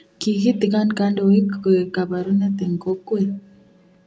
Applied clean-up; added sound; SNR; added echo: none; none; none; none.